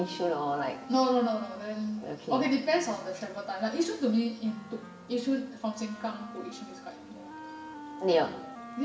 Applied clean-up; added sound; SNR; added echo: none; Wind instrument, woodwind instrument; 15 dB; reverberation time 0.9 s.